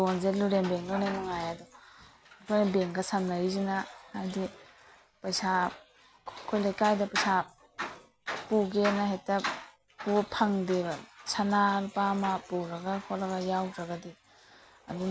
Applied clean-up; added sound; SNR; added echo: none; none; none; none.